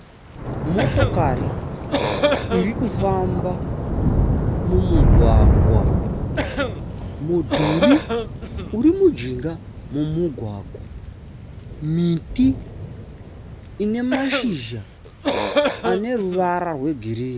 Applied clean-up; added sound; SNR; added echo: none; Thunder / Rain + Cough; -2 dB; none.